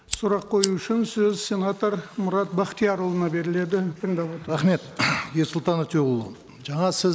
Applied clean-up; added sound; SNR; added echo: neural mask model Resemble Enhance denoiser.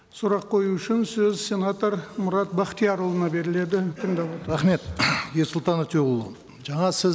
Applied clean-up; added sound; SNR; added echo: none; none; none; none.